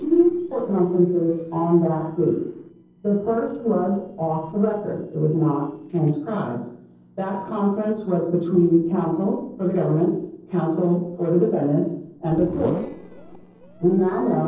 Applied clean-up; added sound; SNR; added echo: neural separator model SepFormer DNS4.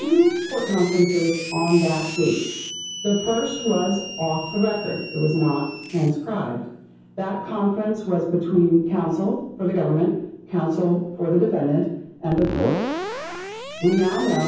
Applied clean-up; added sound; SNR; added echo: none; Screech; 12 dB; reverberation time 0.9 s.